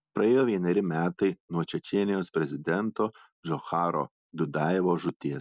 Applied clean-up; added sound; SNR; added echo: none; none; none; none.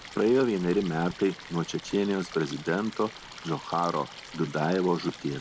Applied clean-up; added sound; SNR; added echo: none; Stream; 16 dB; none.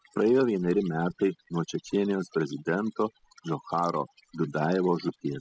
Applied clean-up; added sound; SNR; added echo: classical method spectral subtraction.